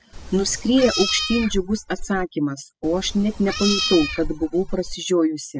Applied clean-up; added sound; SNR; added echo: classical method spectral subtraction.